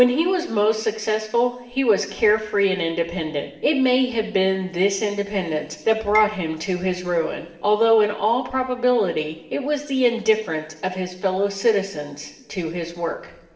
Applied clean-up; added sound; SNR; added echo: none; Marimba, xylophone; 13 dB; reverberation time 1.4 s.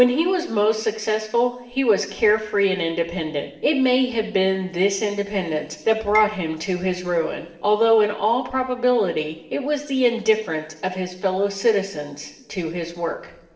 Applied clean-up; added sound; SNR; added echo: neural separator model SepFormer DNS4.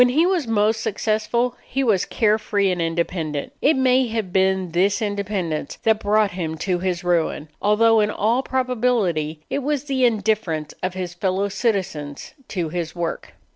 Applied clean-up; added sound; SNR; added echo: none; none; none; none.